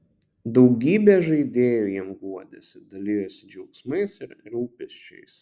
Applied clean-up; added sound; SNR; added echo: none; none; none; none.